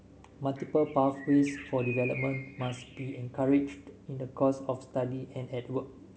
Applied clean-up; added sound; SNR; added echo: none; Bird; 14 dB; none.